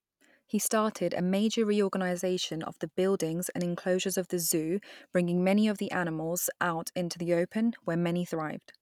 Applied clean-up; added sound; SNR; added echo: none; none; none; none.